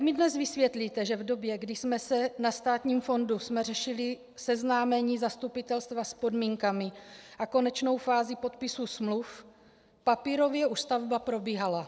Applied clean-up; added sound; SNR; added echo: none; none; none; none.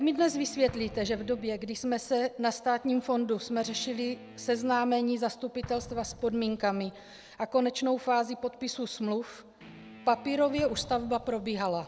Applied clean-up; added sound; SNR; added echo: none; Explosion + Guitar; 19 dB; none.